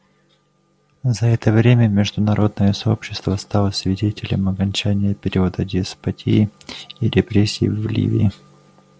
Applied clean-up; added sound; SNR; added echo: none; none; none; none.